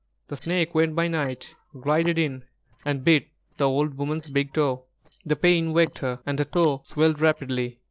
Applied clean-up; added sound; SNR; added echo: neural separator model SepFormer DNS4.